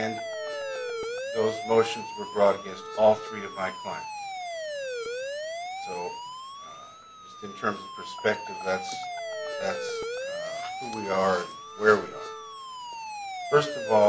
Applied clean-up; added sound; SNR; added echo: none; Siren; 6 dB; none.